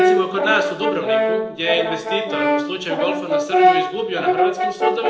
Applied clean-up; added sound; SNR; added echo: none; Brass instrument; -5 dB; reverberation time 0.8 s.